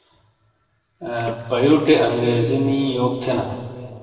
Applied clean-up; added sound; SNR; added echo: neural separator model SepFormer DNS4.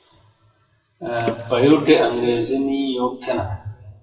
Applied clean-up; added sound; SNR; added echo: classical method WPE with log-MMSE.